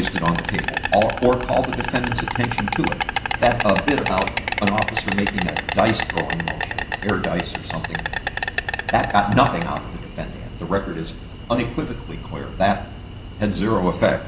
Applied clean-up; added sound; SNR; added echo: none; Insect; 5 dB; none.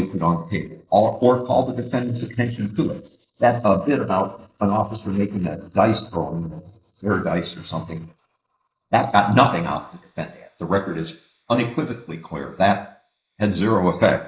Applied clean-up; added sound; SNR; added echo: neural mask model Resemble Enhance denoiser.